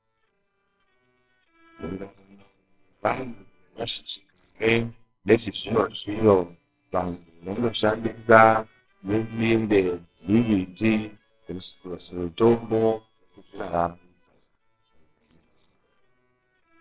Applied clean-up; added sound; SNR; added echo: neural separator model SepFormer WHAMR!.